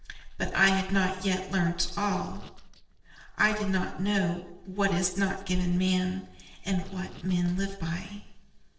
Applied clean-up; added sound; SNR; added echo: neural separator model SepFormer DNS4.